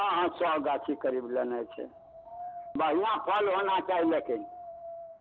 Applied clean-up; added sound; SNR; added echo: none; Wind; 16 dB; none.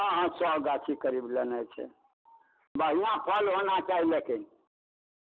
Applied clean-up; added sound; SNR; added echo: none; none; none; none.